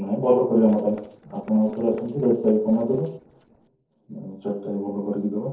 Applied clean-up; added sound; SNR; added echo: neural separator model SepFormer DNS4.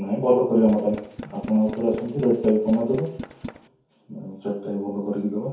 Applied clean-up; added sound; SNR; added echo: none; Tools; 14 dB; reverberation time 0.6 s.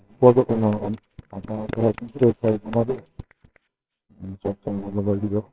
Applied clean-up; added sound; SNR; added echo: neural separator model SepFormer WHAMR!.